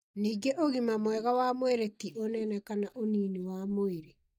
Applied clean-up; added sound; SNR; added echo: neural mask model DeepFilterNet 3.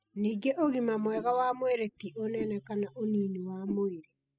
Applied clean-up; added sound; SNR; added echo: classical method spectral subtraction.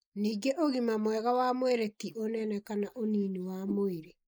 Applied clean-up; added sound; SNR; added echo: neural mask model Resemble Enhance denoiser.